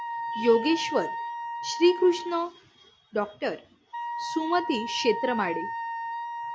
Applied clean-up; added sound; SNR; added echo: none; Wind instrument, woodwind instrument; 6 dB; none.